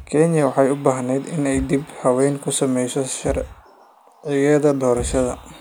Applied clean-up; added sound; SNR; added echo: none; Thump, thud; 17 dB; none.